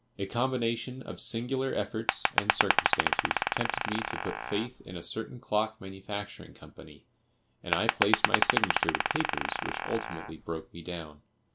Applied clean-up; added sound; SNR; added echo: none; Glass; -4 dB; none.